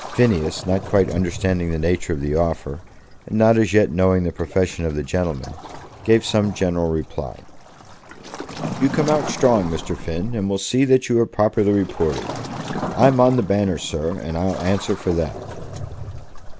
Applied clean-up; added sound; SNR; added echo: none; Waves, surf; 11 dB; none.